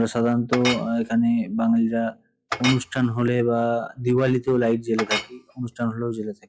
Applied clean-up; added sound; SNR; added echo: classical method log-MMSE.